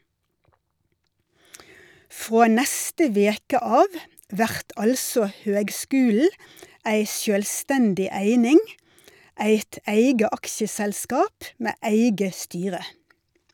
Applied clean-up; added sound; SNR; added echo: none; none; none; none.